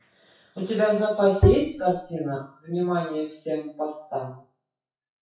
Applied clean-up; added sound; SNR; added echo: classical method WPE with log-MMSE.